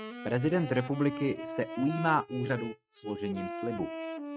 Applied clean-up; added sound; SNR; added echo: neural mask model RNNoise.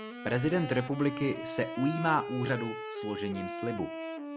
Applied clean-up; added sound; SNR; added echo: none; Wind instrument, woodwind instrument; 7 dB; none.